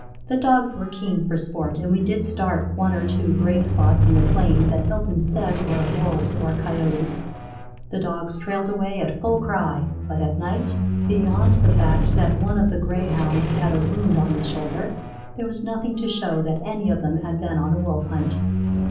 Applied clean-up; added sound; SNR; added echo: none; Squeak; -1 dB; reverberation time 0.6 s.